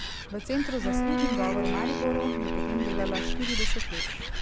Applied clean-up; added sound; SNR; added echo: none; Animal + Wind instrument, woodwind instrument; -4 dB; none.